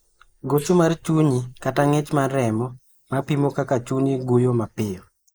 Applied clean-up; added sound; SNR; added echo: neural mask model Resemble Enhance denoiser.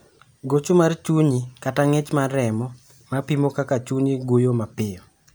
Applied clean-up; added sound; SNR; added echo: none; none; none; none.